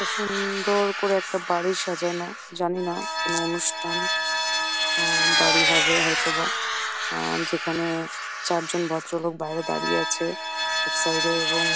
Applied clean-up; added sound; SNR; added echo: none; Vehicle; -2 dB; none.